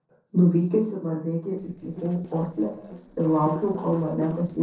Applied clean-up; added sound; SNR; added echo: neural separator model SepFormer DNS4.